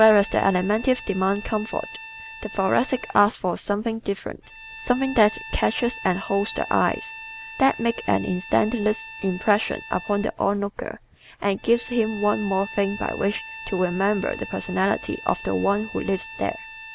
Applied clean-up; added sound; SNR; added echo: none; Bowed string instrument; 15 dB; none.